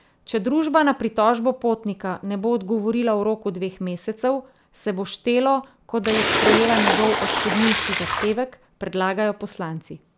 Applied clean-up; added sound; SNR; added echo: none; Splash, splatter; -2 dB; none.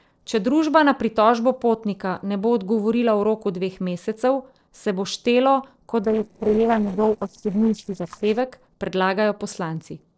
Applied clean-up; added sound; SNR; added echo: neural separator model SepFormer DNS4.